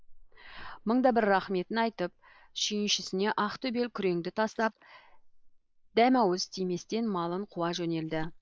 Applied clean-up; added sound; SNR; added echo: neural mask model Resemble Enhance denoiser.